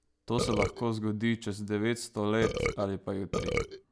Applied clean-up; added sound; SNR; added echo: none; Burping, eructation; 0 dB; none.